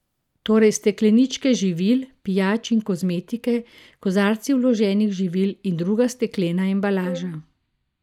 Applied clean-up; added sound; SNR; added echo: neural mask model DeepFilterNet 3.